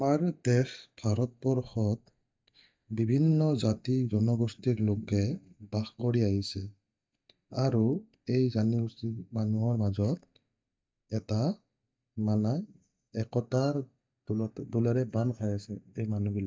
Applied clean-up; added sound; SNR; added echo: neural mask model DeepFilterNet 3.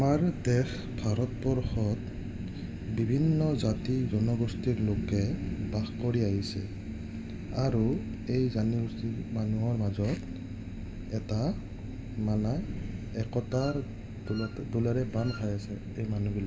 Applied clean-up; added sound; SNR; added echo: none; Wind instrument, woodwind instrument; 19 dB; reverberation time 1.3 s.